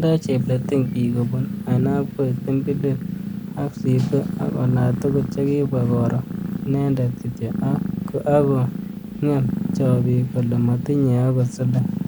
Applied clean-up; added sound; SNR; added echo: none; Purr; 5 dB; none.